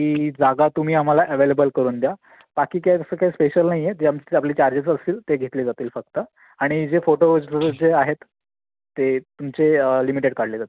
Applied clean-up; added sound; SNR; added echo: none; none; none; none.